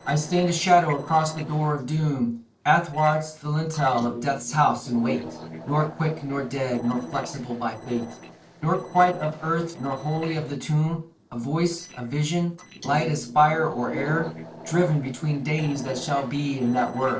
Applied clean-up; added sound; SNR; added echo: neural separator model SepFormer DNS4.